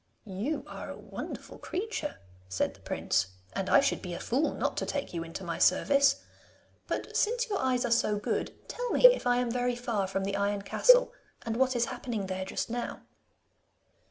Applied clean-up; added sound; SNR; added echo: none; Cowbell; -2 dB; none.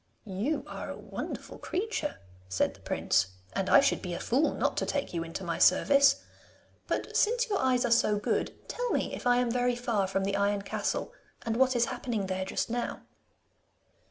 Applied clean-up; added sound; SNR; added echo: none; none; none; none.